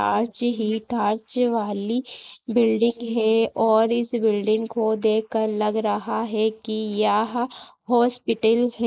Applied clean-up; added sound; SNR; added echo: neural mask model Resemble Enhance denoiser.